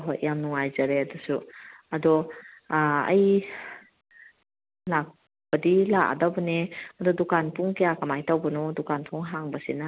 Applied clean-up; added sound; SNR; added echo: none; none; none; none.